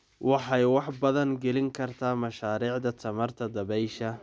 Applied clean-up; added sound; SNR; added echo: none; none; none; none.